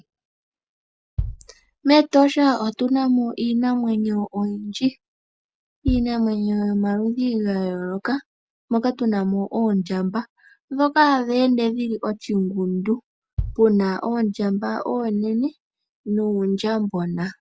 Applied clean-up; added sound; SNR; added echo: none; Bass drum; 12 dB; none.